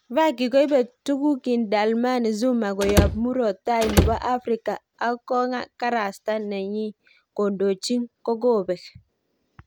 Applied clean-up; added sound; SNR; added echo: none; Slam / Wood; -1 dB; none.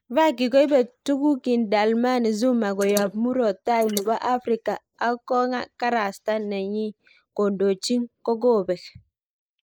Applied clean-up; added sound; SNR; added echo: neural mask model Resemble Enhance denoiser.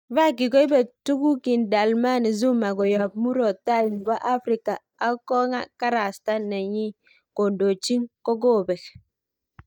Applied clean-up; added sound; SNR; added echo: neural mask model DeepFilterNet 3.